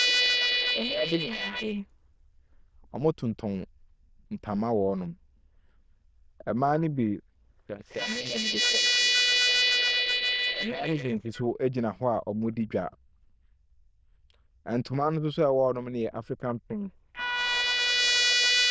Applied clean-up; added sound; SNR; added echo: neural diffusion model UNIVERSE++.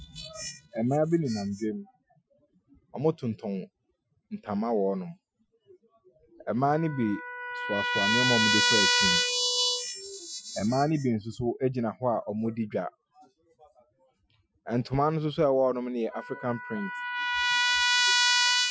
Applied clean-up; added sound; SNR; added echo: classical method Wiener filter.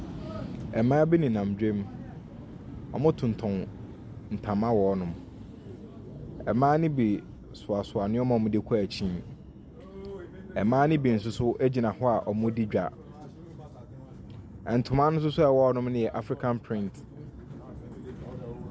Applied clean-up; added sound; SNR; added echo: none; none; none; none.